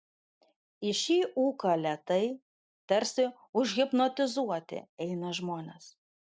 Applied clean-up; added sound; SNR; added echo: none; none; none; none.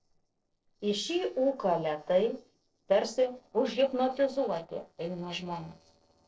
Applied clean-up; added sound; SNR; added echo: neural separator model SepFormer DNS4.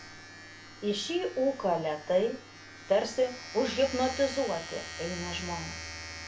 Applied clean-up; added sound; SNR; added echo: none; Domestic sounds, home sounds; 11 dB; reverberation time 0.3 s.